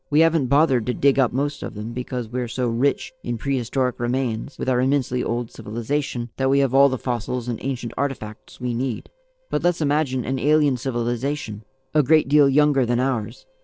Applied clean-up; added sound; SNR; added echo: neural separator model SepFormer DNS4.